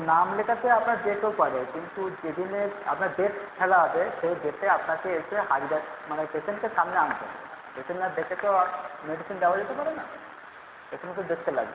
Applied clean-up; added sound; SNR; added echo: none; none; none; none.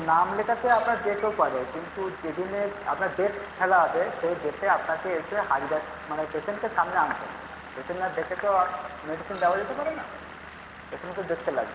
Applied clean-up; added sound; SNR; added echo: none; Screech + Engine / Vehicle; 17 dB; none.